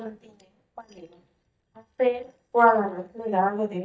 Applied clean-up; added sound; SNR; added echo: neural mask model DeepFilterNet 3.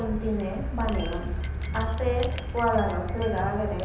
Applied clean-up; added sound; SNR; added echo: none; Wind chime; 1 dB; reverberation time 0.9 s.